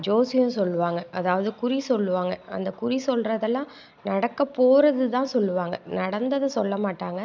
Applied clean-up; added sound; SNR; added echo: none; none; none; none.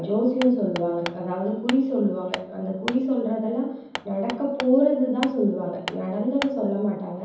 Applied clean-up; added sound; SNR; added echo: none; Hammer; 13 dB; reverberation time 0.9 s.